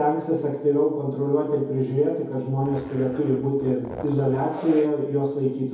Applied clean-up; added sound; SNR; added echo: none; Zipper (clothing); 16 dB; reverberation time 1.9 s.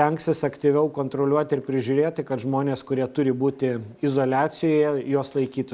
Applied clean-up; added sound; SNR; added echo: none; none; none; none.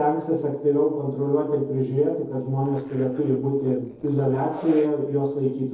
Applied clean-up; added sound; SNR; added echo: neural separator model SepFormer DNS4.